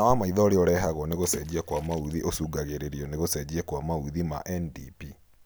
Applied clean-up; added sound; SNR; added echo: none; Water / Splash, splatter; 20 dB; none.